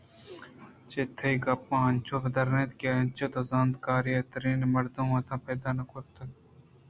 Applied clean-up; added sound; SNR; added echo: none; none; none; none.